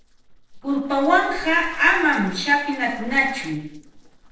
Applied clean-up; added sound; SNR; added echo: neural separator model SepFormer DNS4.